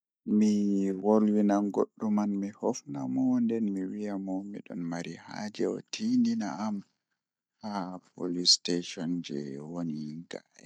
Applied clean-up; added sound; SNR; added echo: none; none; none; none.